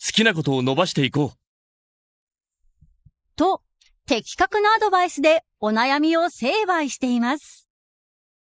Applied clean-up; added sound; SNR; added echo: neural mask model Resemble Enhance denoiser.